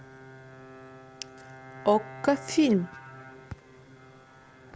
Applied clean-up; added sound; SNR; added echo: none; Bowed string instrument; 16 dB; none.